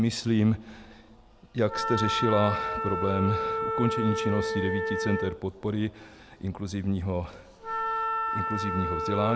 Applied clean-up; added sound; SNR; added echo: none; Wind instrument, woodwind instrument; 3 dB; none.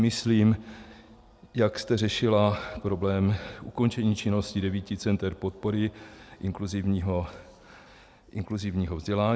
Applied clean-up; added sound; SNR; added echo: none; none; none; none.